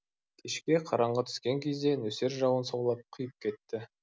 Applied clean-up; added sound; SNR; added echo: none; none; none; none.